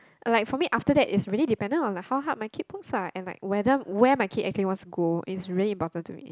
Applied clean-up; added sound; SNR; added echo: none; none; none; none.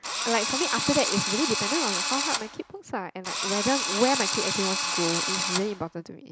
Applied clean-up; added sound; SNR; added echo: none; Drill; -1 dB; none.